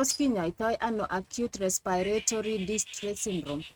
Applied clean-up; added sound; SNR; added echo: neural mask model RNNoise.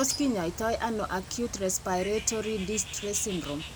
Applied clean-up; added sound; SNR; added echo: none; Bird; 11 dB; none.